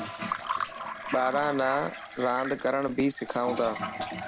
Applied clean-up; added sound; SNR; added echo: none; Fill (with liquid) / Water + Toilet flush; 6 dB; none.